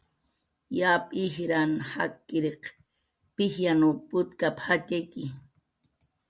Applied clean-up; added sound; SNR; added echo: none; none; none; none.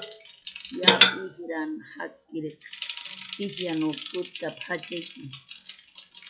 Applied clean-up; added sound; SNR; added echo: classical method log-MMSE.